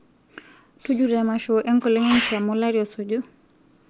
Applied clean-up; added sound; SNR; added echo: none; Sneeze; 8 dB; none.